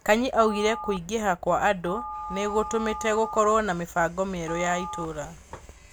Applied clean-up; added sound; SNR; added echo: none; Telephone; 12 dB; none.